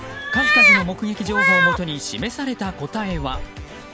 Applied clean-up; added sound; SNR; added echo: none; Meow; -5 dB; none.